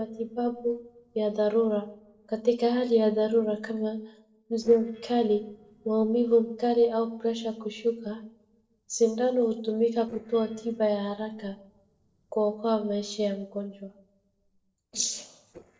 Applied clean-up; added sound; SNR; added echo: neural separator model SepFormer DNS4.